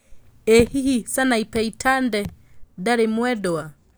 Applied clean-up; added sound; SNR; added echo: none; Raindrop / Drip; 15 dB; none.